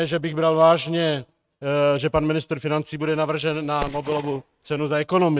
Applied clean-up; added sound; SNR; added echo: neural mask model RNNoise.